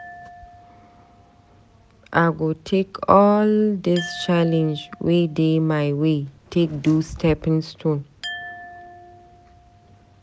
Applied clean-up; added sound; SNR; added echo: none; Drawer open or close + Glass; 20 dB; none.